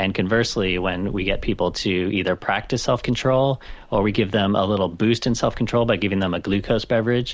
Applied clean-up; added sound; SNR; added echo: none; Thunder / Rain; 16 dB; none.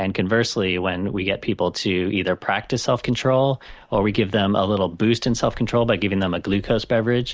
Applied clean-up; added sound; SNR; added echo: neural mask model DeepFilterNet 3.